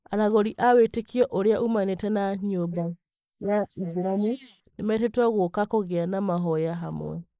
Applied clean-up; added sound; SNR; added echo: neural mask model Resemble Enhance denoiser.